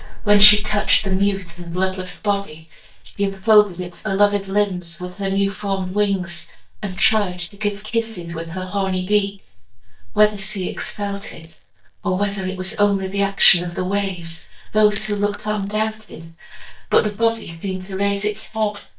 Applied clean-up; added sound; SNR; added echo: neural mask model DeepFilterNet 3.